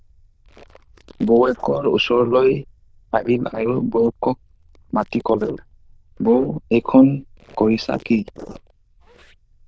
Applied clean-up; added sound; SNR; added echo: neural diffusion model UNIVERSE++.